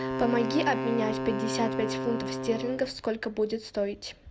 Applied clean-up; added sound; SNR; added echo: none; Wind instrument, woodwind instrument; 3 dB; none.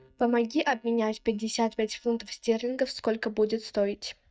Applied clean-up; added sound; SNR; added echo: neural mask model DeepFilterNet 3.